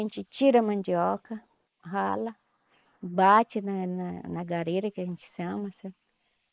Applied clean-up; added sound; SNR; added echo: neural mask model Resemble Enhance denoiser.